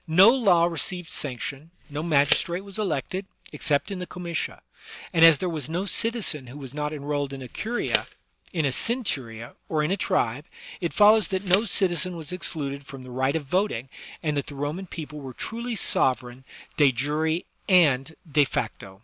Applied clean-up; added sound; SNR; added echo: none; Tick; 8 dB; none.